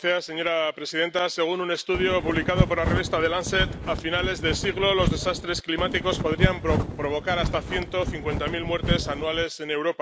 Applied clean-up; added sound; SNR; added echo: none; Wind; 2 dB; none.